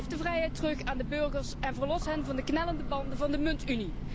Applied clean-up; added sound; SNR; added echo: none; Train / Breathing; 2 dB; none.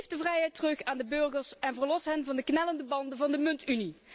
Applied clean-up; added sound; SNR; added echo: none; none; none; none.